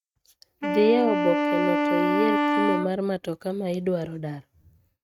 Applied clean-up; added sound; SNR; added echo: neural mask model RNNoise.